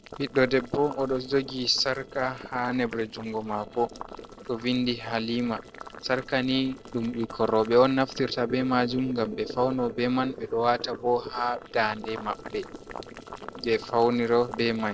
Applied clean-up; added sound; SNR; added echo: neural separator model SepFormer DNS4.